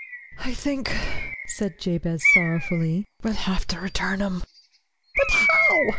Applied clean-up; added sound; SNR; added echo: none; Bird; 1 dB; none.